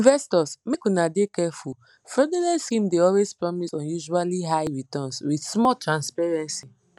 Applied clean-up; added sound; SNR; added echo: none; none; none; none.